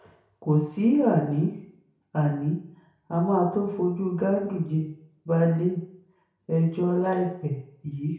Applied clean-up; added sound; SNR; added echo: none; none; none; reverberation time 0.6 s.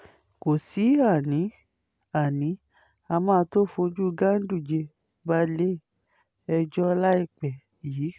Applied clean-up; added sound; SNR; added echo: none; none; none; none.